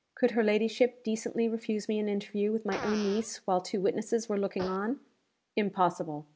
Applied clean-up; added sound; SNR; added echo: none; Fart; 19 dB; none.